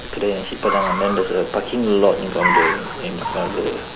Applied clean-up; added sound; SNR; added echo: none; Car; 3 dB; none.